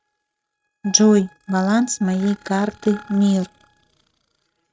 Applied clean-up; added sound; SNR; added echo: neural mask model RNNoise.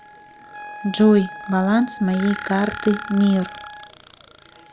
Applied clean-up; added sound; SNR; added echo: none; Wind instrument, woodwind instrument + Burping, eructation; 14 dB; none.